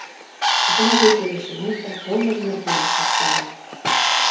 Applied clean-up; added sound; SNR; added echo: none; Bird; -3 dB; reverberation time 0.8 s.